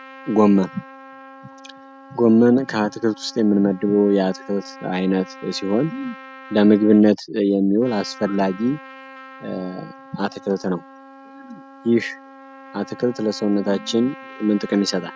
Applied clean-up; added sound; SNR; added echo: none; Trumpet; 20 dB; none.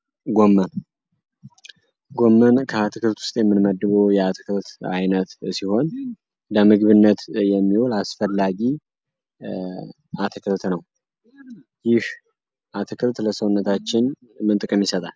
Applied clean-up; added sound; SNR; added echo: none; none; none; none.